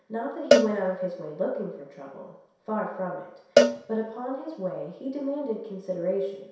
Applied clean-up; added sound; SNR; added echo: none; Cowbell; -3 dB; reverberation time 0.7 s.